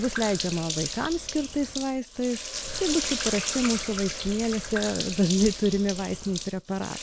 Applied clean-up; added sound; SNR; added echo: none; Sink (filling or washing); 6 dB; none.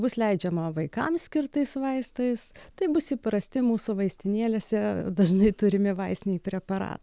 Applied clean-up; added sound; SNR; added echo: none; none; none; none.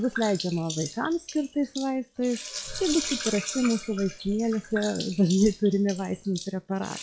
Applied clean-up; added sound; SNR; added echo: classical method log-MMSE.